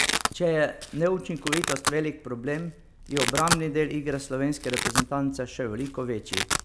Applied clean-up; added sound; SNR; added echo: none; Domestic sounds, home sounds; 2 dB; none.